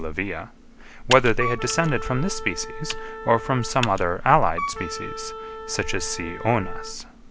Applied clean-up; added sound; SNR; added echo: none; Wind instrument, woodwind instrument + Computer keyboard; 10 dB; none.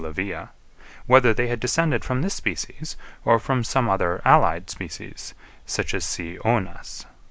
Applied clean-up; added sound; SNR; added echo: none; none; none; none.